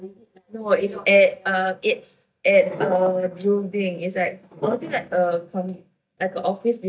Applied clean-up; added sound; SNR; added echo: neural mask model DeepFilterNet 3.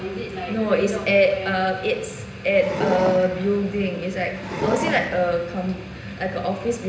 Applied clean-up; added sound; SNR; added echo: none; Wood; 6 dB; reverberation time 0.9 s.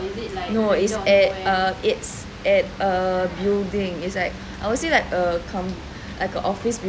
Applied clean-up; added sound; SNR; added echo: none; none; none; none.